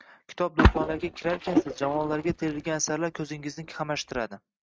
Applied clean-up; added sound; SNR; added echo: neural mask model RNNoise.